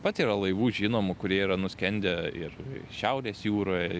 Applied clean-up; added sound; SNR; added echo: none; none; none; none.